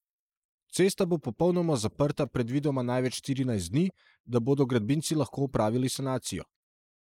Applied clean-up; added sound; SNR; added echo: neural mask model Resemble Enhance denoiser.